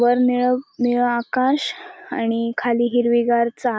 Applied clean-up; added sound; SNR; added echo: none; none; none; none.